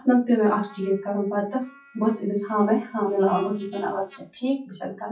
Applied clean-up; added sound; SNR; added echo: classical method WPE with log-MMSE.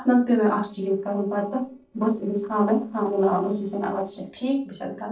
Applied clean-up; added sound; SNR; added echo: neural separator model SepFormer DNS4.